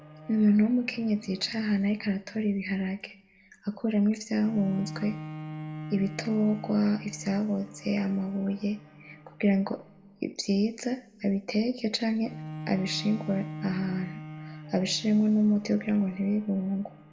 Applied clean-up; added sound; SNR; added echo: none; Bowed string instrument; 15 dB; reverberation time 0.7 s.